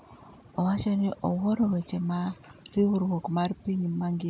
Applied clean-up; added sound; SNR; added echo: none; none; none; none.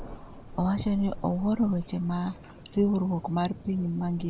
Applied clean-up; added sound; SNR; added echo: none; Thunder; 14 dB; none.